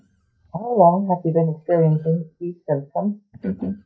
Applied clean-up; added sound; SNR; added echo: neural mask model DeepFilterNet 3.